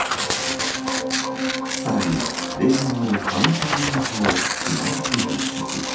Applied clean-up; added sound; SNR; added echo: none; Tearing; 2 dB; reverberation time 0.6 s.